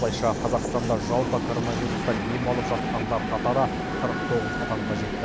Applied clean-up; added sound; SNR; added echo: none; Train; 0 dB; none.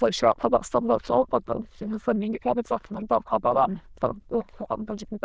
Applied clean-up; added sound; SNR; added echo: neural diffusion model UNIVERSE++.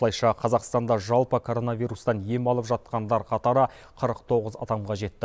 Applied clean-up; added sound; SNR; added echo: none; none; none; none.